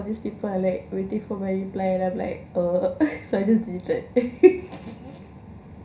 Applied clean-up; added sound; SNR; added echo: none; none; none; reverberation time 0.4 s.